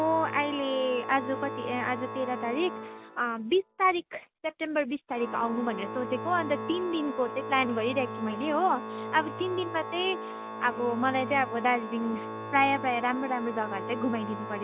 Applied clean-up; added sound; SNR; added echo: none; Organ; 8 dB; none.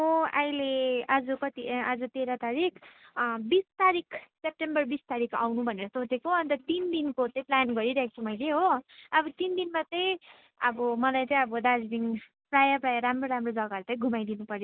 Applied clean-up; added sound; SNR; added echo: none; none; none; none.